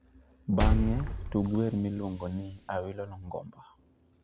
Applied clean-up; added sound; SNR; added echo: none; Liquid; 1 dB; none.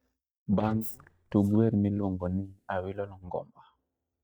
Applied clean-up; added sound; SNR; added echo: neural mask model DeepFilterNet 3.